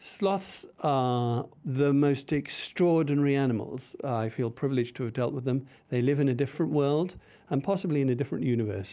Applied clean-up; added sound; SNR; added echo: none; none; none; none.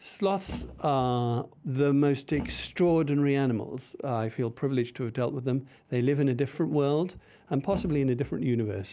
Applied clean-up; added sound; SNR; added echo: none; Thump, thud; 15 dB; none.